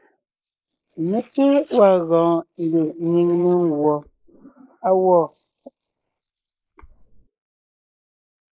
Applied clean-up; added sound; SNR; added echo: neural mask model Resemble Enhance denoiser.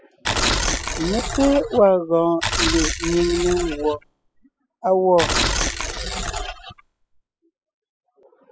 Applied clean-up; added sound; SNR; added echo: classical method spectral subtraction.